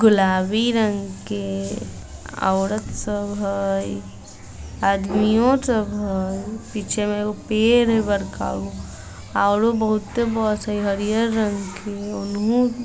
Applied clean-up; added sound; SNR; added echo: none; none; none; none.